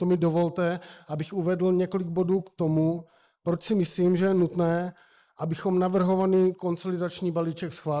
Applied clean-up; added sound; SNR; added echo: neural mask model Resemble Enhance denoiser.